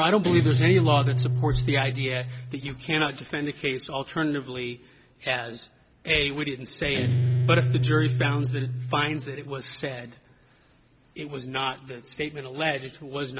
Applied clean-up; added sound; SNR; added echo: none; Guitar; 1 dB; none.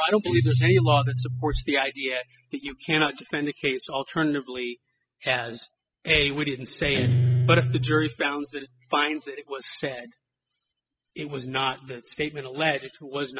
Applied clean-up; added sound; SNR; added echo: classical method spectral subtraction.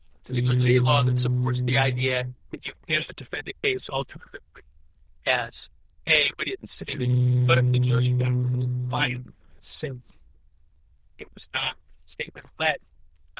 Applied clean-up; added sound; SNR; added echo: neural diffusion model UNIVERSE++.